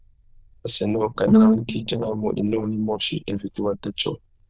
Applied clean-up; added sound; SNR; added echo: neural diffusion model UNIVERSE++.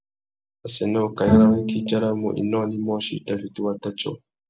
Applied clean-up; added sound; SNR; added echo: none; Bowed string instrument; -3 dB; none.